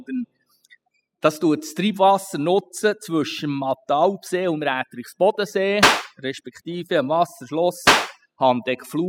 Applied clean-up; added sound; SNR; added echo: classical method spectral subtraction.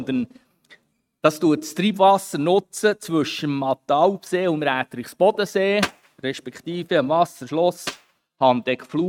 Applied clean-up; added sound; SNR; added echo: neural mask model RNNoise.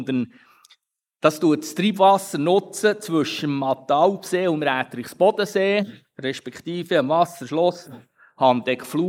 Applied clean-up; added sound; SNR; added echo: neural mask model Resemble Enhance denoiser.